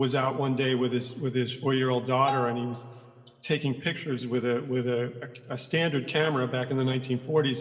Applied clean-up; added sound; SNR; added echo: none; Bell; 10 dB; reverberation time 1.8 s.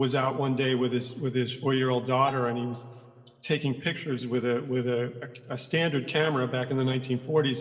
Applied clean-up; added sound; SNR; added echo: neural separator model SepFormer DNS4.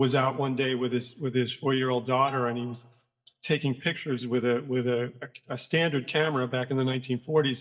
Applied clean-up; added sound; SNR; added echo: neural mask model DeepFilterNet 3.